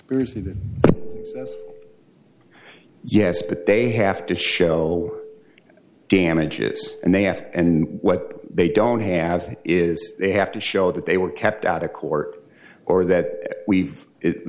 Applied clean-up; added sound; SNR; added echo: none; none; none; none.